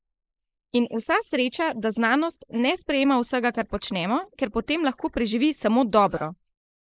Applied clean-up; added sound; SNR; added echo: neural mask model Resemble Enhance denoiser.